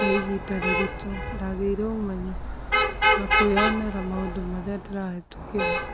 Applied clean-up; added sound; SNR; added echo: none; Traffic noise, roadway noise / Vehicle horn, car horn, honking; -2 dB; none.